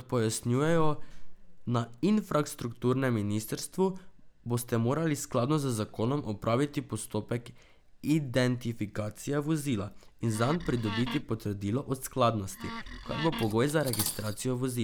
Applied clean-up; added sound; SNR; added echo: none; Wood + Cutlery, silverware; 10 dB; none.